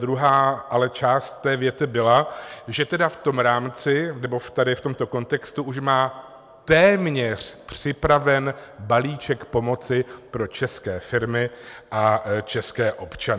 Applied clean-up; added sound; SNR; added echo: none; none; none; none.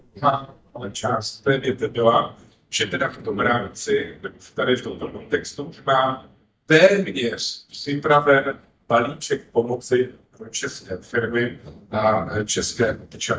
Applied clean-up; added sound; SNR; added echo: neural mask model DeepFilterNet 3.